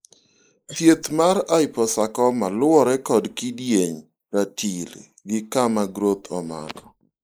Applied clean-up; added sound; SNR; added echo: neural mask model Resemble Enhance denoiser.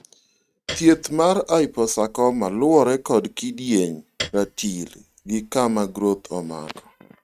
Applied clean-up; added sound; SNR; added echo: neural mask model RNNoise.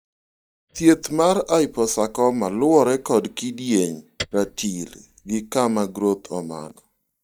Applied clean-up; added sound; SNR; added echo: neural mask model DeepFilterNet 3.